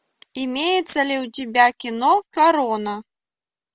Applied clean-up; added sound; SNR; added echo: none; none; none; none.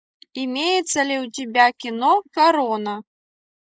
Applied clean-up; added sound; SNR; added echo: neural mask model Resemble Enhance denoiser.